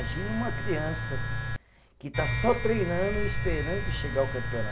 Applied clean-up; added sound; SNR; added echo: none; Domestic sounds, home sounds; -1 dB; none.